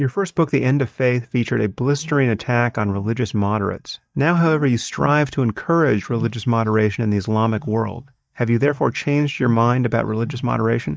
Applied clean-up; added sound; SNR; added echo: neural mask model DeepFilterNet 3.